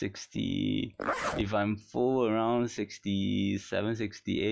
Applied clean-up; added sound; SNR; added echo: classical method log-MMSE.